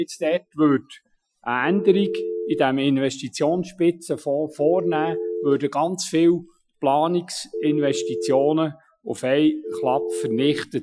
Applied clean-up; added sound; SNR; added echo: classical method Wiener filter.